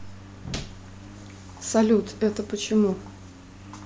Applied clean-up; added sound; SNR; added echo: none; Engine; 16 dB; none.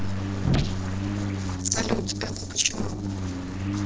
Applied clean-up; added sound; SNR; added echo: neural separator model SepFormer DNS4.